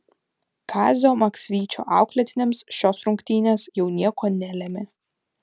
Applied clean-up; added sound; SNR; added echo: none; none; none; none.